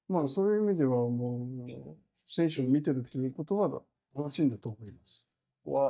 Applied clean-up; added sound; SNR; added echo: neural mask model DeepFilterNet 3.